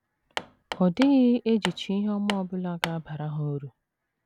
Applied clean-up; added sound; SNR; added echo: none; Hammer; 11 dB; none.